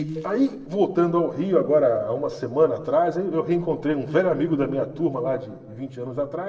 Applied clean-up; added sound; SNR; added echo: neural separator model SepFormer DNS4.